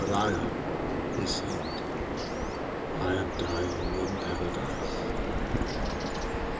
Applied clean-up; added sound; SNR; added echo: none; Bird vocalization, bird call, bird song; -4 dB; reverberation time 0.2 s.